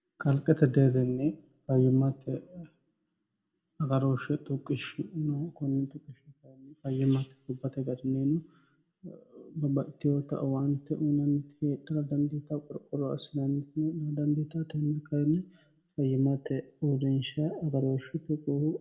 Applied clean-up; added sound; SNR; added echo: none; none; none; reverberation time 0.3 s.